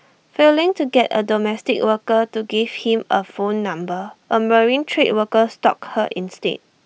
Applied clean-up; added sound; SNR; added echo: none; none; none; none.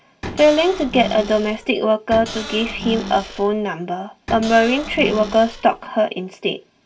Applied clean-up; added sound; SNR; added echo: none; Cupboard open or close / Door; 12 dB; reverberation time 0.1 s.